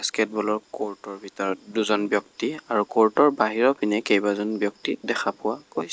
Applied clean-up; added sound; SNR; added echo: none; none; none; none.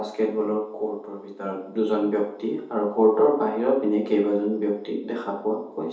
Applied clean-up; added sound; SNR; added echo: none; none; none; reverberation time 0.8 s.